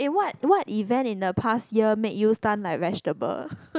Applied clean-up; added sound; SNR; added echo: none; none; none; none.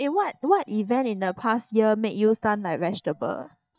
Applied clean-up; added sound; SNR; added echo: neural mask model DeepFilterNet 3.